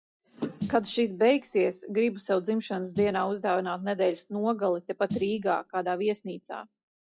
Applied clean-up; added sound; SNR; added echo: classical method log-MMSE.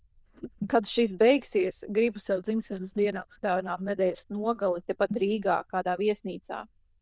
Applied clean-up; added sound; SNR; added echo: neural diffusion model UNIVERSE++.